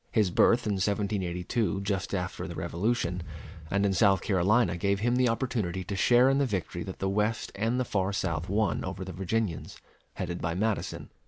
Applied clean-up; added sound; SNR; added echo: none; Thump, thud; 15 dB; none.